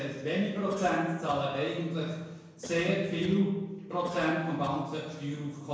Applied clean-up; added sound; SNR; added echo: none; Cough; 15 dB; reverberation time 1.0 s.